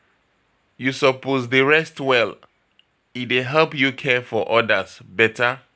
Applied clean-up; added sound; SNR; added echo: none; none; none; none.